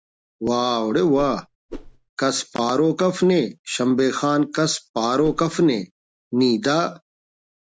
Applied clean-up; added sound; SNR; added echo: none; Whoosh, swoosh, swish; 15 dB; none.